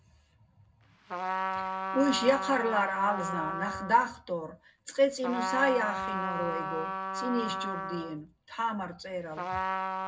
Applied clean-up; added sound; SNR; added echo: none; Trumpet; 4 dB; reverberation time 0.3 s.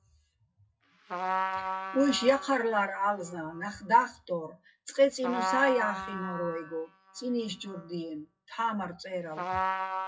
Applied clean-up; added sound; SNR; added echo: classical method WPE with log-MMSE.